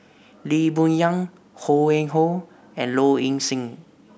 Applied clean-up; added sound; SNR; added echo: none; none; none; none.